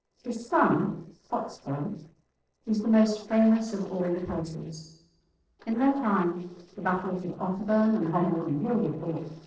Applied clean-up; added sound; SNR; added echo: neural separator model SepFormer DNS4.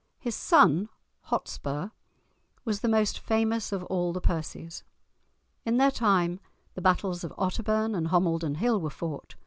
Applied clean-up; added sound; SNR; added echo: none; none; none; none.